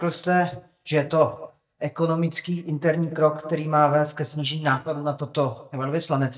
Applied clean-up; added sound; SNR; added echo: neural mask model DeepFilterNet 3.